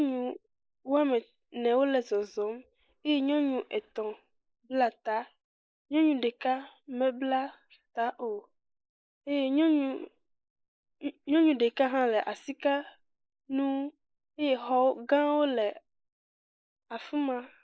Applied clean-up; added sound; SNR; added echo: neural mask model Resemble Enhance denoiser.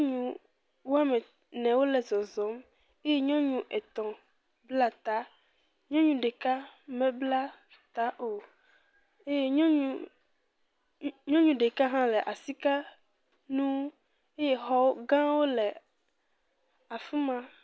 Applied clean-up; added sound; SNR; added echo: none; none; none; none.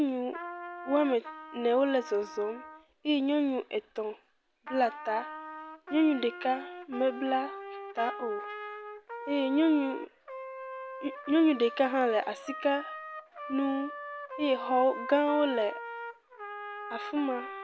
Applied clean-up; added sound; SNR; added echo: none; Trumpet; 11 dB; none.